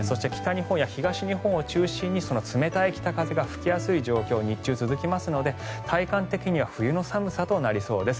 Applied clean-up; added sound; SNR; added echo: none; none; none; none.